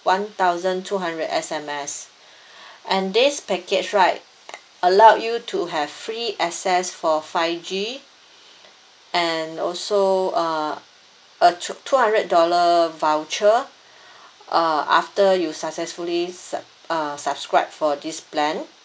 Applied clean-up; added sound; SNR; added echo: none; none; none; none.